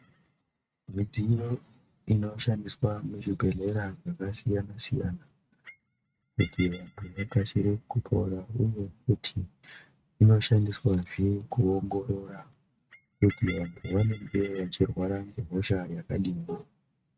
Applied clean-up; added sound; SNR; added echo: neural mask model RNNoise.